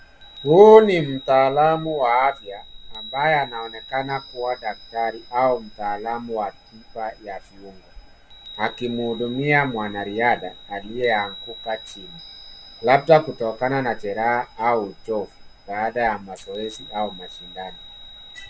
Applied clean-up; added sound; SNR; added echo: none; Chime; 19 dB; none.